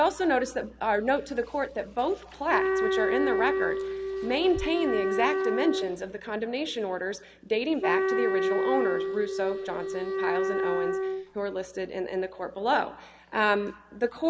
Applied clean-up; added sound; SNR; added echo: none; Wind instrument, woodwind instrument; 0 dB; none.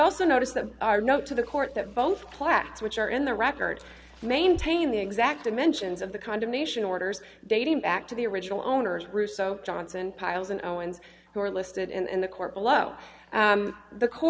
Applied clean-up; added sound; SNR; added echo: none; none; none; none.